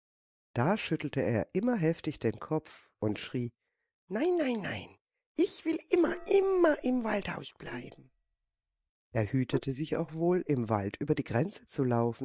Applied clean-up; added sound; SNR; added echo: neural mask model DeepFilterNet 3.